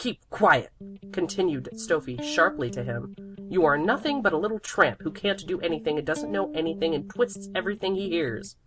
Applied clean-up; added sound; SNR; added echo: none; Electric guitar; 13 dB; none.